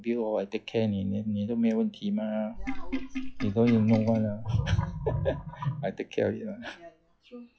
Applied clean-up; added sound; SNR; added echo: classical method log-MMSE.